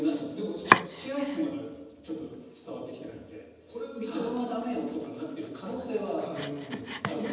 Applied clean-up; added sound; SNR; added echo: none; Domestic sounds, home sounds; 1 dB; reverberation time 1.1 s.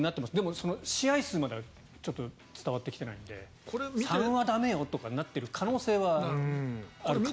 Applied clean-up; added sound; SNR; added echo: none; none; none; none.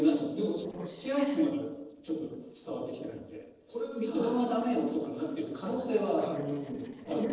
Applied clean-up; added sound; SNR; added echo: neural separator model SepFormer DNS4.